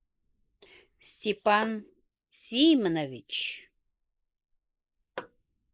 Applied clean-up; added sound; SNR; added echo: neural mask model Resemble Enhance denoiser.